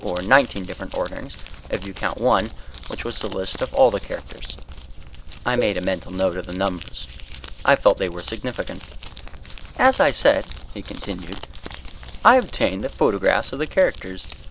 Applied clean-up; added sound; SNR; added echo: none; Cowbell + Crumpling, crinkling; 10 dB; none.